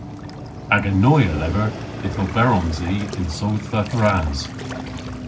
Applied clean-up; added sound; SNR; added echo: none; Waves, surf; 9 dB; reverberation time 0.4 s.